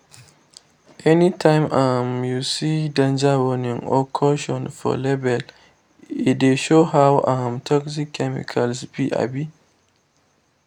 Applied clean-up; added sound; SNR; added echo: none; none; none; none.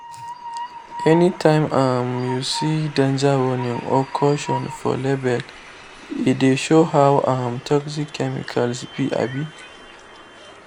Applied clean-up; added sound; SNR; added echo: none; Train; 15 dB; none.